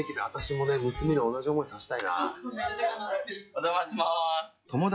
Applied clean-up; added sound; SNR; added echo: classical method log-MMSE.